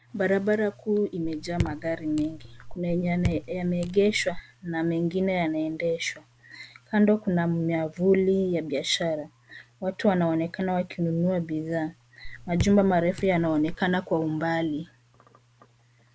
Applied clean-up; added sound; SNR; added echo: none; Raindrop / Drip; 9 dB; none.